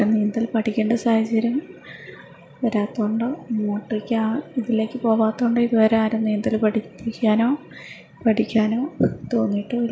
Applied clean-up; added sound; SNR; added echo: none; none; none; none.